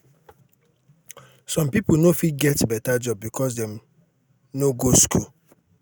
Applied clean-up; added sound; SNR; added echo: none; none; none; none.